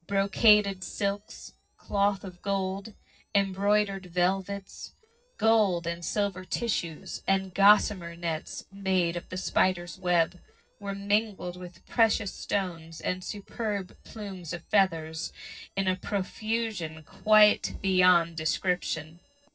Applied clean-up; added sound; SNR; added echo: neural separator model SepFormer DNS4.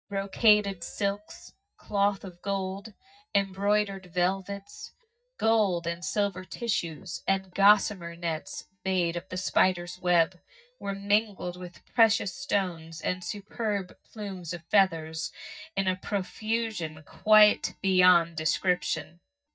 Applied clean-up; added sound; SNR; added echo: neural mask model DeepFilterNet 3.